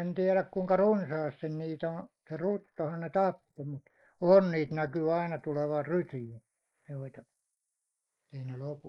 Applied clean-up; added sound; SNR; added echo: neural mask model Resemble Enhance denoiser.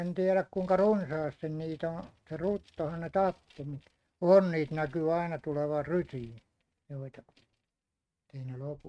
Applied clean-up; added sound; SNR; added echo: neural mask model RNNoise.